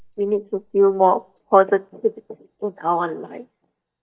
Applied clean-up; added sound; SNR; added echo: neural mask model DeepFilterNet 3.